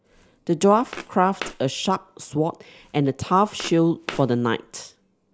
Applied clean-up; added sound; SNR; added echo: none; Walk, footsteps; 18 dB; none.